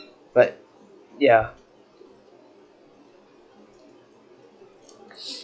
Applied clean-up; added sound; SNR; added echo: classical method log-MMSE.